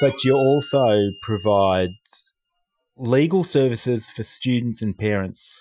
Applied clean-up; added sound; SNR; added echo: classical method Wiener filter.